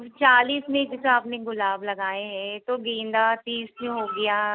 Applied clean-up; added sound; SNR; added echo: none; none; none; none.